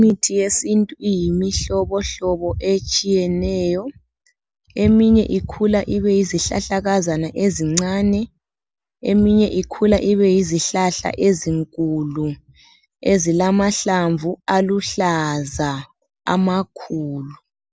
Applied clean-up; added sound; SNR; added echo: none; none; none; none.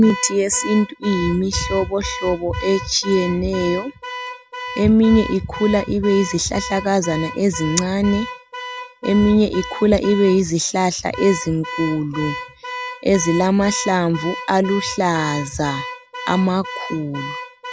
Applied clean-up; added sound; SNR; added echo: none; Alarm / Car; 12 dB; none.